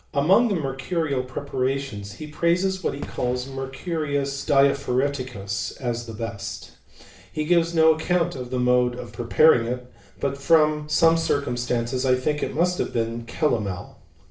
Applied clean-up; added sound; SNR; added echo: none; Fireworks; 19 dB; reverberation time 0.4 s.